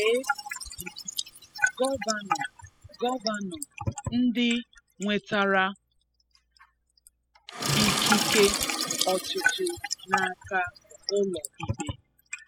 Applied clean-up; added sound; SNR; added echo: classical method spectral subtraction.